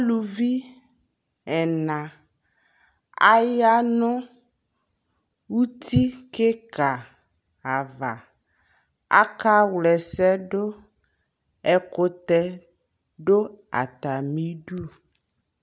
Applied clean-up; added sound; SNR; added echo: none; none; none; none.